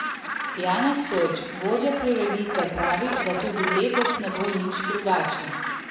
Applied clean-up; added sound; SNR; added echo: none; Gull, seagull; 4 dB; reverberation time 1.0 s.